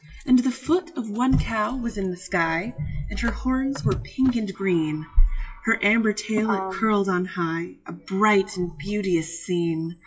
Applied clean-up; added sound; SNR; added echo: classical method WPE with log-MMSE.